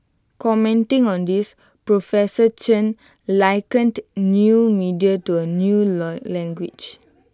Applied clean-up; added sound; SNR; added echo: none; none; none; none.